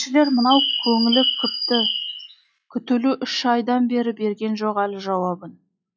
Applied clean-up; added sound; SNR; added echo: classical method log-MMSE.